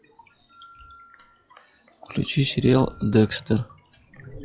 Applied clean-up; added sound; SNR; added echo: classical method log-MMSE.